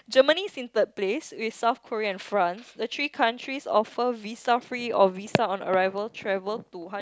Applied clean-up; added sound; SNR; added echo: none; none; none; none.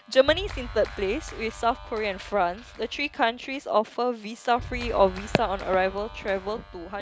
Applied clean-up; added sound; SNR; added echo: none; Clapping; 14 dB; none.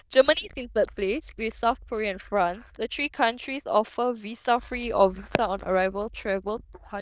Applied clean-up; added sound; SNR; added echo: neural diffusion model UNIVERSE++.